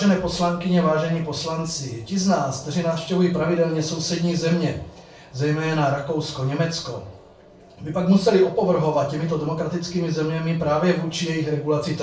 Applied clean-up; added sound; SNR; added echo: none; none; none; reverberation time 0.3 s.